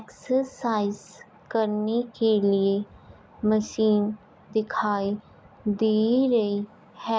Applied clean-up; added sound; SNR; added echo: none; none; none; none.